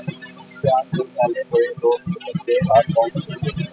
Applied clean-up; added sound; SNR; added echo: classical method spectral subtraction.